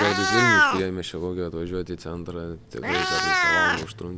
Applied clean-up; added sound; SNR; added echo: none; Meow; -4 dB; none.